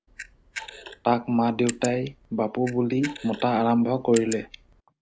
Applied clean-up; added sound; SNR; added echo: none; Camera; 15 dB; none.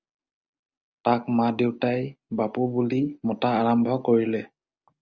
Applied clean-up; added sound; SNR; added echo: none; none; none; none.